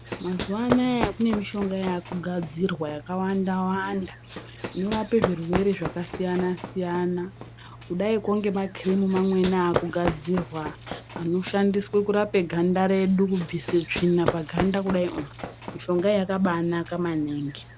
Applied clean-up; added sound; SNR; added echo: none; Run; 10 dB; none.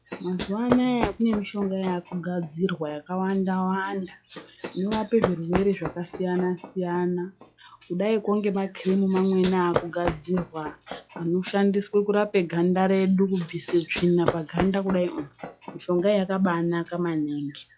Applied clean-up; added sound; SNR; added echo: classical method log-MMSE.